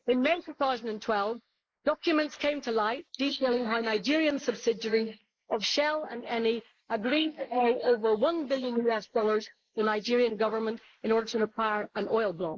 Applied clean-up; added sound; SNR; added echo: neural mask model Resemble Enhance denoiser.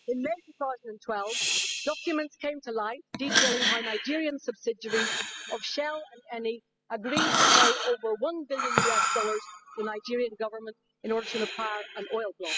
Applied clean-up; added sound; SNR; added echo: classical method spectral subtraction.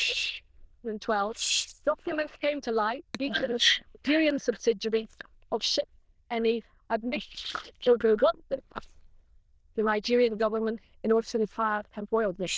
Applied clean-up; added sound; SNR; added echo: neural diffusion model UNIVERSE++.